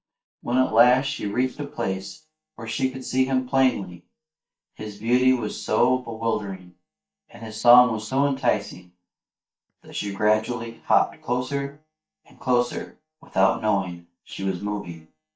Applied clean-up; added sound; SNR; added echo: neural mask model DeepFilterNet 3.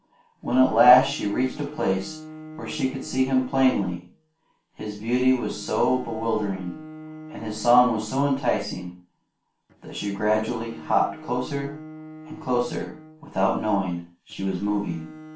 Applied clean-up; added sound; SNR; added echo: none; Bowed string instrument; 17 dB; reverberation time 0.3 s.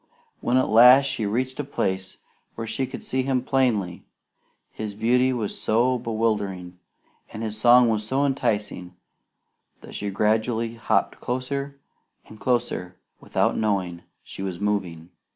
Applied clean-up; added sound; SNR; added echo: none; none; none; none.